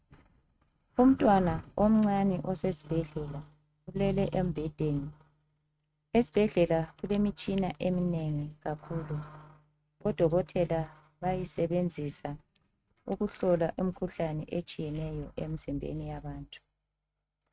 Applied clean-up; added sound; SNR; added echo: neural mask model RNNoise.